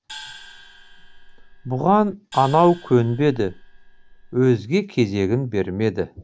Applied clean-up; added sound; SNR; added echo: none; Gong; 20 dB; none.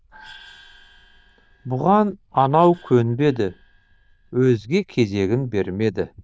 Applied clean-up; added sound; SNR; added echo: neural diffusion model UNIVERSE++.